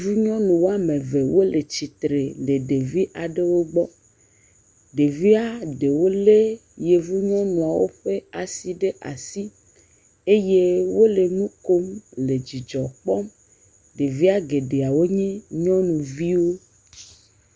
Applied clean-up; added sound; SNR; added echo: none; none; none; none.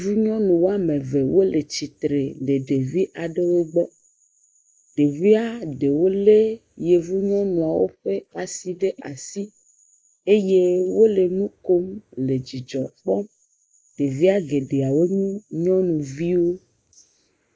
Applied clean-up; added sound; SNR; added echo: neural mask model Resemble Enhance denoiser.